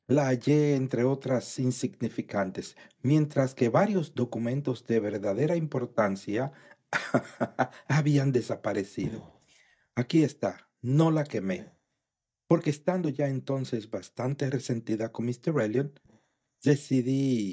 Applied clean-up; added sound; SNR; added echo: neural mask model DeepFilterNet 3.